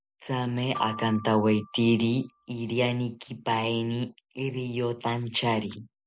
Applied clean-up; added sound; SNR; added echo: none; Glockenspiel; 11 dB; none.